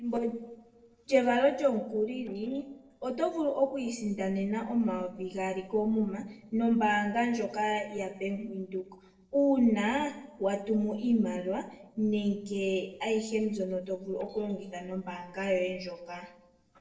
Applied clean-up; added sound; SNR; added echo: neural separator model SepFormer DNS4.